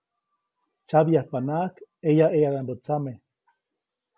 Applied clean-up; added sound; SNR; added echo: none; none; none; none.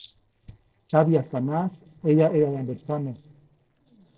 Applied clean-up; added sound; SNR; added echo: neural separator model SepFormer DNS4.